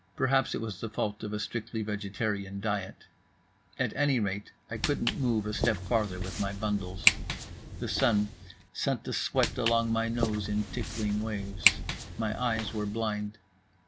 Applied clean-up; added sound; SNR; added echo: none; Walk, footsteps; 2 dB; none.